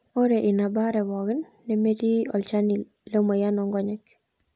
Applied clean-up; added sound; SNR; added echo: none; none; none; none.